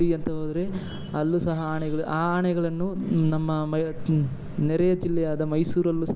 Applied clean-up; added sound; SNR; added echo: none; Gull, seagull / Fowl; 9 dB; none.